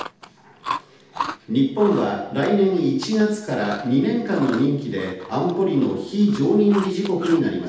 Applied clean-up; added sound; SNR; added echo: none; Chewing, mastication; 14 dB; reverberation time 0.8 s.